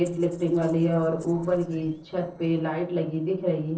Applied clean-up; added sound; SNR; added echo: neural separator model SepFormer DNS4.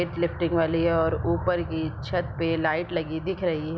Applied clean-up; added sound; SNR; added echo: none; none; none; none.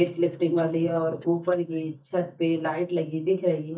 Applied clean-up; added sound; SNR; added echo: neural mask model DeepFilterNet 3.